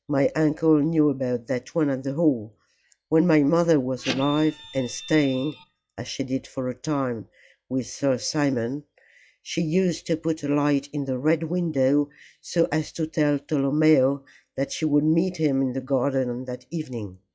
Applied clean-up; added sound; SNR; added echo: classical method log-MMSE.